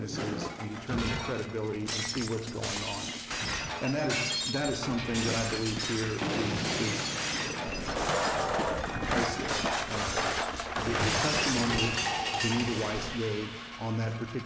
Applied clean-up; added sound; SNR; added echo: none; Shatter; -2 dB; none.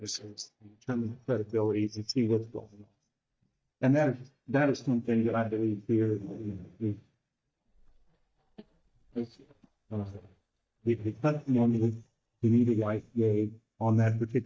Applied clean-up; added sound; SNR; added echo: neural mask model DeepFilterNet 3.